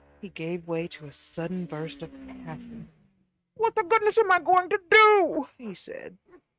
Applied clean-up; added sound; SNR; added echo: neural mask model RNNoise.